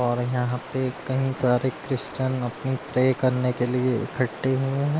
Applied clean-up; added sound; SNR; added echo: none; Stream; 14 dB; none.